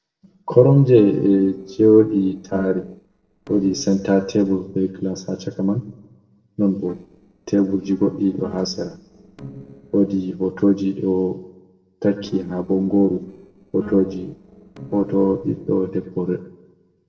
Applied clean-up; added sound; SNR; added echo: neural separator model SepFormer DNS4.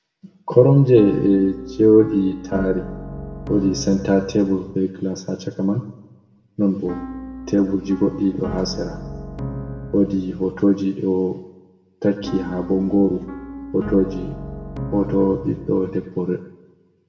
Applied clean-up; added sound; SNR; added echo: none; Piano; 11 dB; reverberation time 0.8 s.